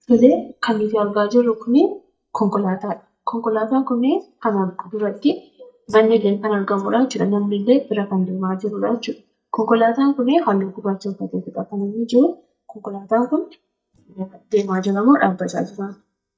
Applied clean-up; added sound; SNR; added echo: neural mask model DeepFilterNet 3.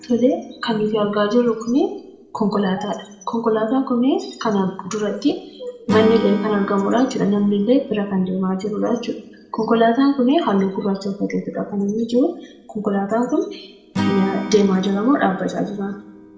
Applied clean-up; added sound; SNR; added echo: none; Acoustic guitar / Strum; 12 dB; reverberation time 0.6 s.